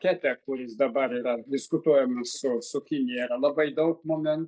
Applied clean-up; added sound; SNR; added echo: neural mask model Resemble Enhance denoiser.